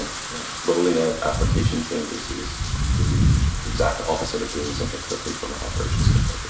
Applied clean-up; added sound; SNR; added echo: none; Wind / Rain; -4 dB; reverberation time 0.7 s.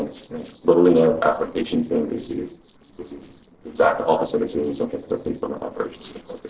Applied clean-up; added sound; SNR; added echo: neural separator model SepFormer DNS4.